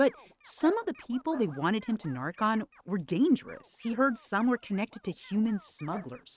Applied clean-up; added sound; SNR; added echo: neural mask model RNNoise.